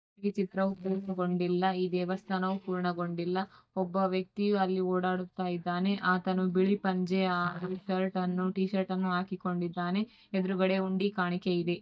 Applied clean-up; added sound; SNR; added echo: neural mask model DeepFilterNet 3.